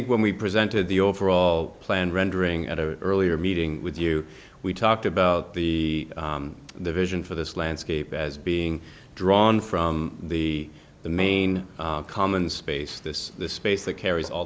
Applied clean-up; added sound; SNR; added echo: none; Piano; 20 dB; none.